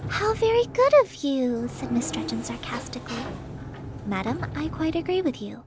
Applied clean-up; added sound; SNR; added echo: none; Sliding door; 10 dB; none.